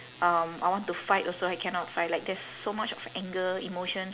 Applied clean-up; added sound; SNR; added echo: none; none; none; none.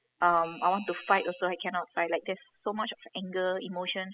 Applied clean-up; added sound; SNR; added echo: classical method spectral subtraction.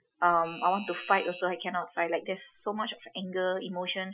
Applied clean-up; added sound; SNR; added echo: classical method Wiener filter.